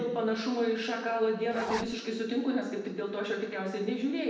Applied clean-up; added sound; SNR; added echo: none; Zipper (clothing); 6 dB; reverberation time 0.9 s.